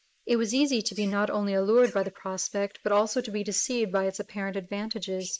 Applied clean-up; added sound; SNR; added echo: neural mask model Resemble Enhance denoiser.